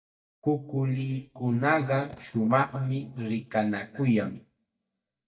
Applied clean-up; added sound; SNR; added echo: neural mask model DeepFilterNet 3.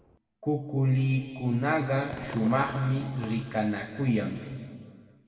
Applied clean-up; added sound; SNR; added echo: none; Fireworks; 20 dB; reverberation time 2.3 s.